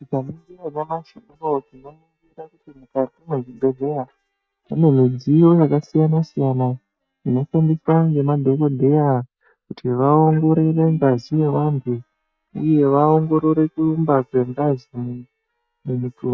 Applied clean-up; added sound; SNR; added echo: neural mask model DeepFilterNet 3.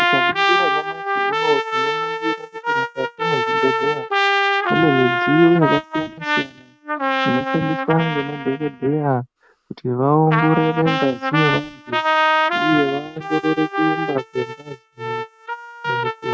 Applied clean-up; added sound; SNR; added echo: neural mask model RNNoise.